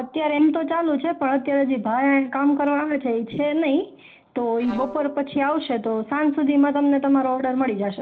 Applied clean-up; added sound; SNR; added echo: neural separator model SepFormer DNS4.